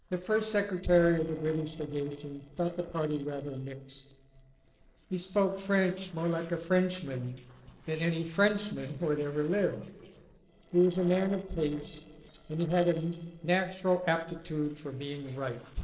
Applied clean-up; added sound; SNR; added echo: neural separator model SepFormer DNS4.